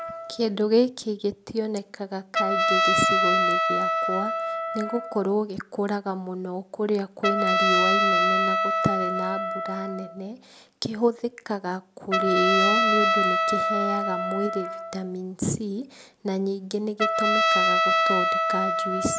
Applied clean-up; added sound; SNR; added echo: none; Trumpet; -3 dB; none.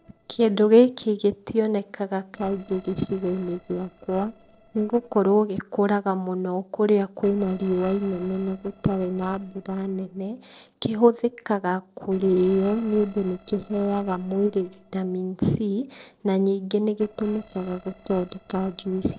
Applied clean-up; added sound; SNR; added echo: neural separator model SepFormer DNS4.